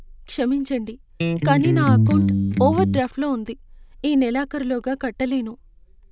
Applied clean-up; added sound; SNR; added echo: none; Electric guitar; -5 dB; none.